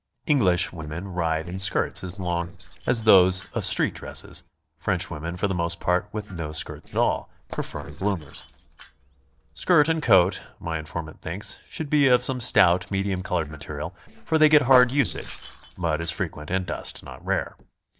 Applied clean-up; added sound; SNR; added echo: neural separator model SepFormer DNS4.